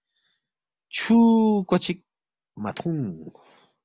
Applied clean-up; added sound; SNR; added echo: none; none; none; none.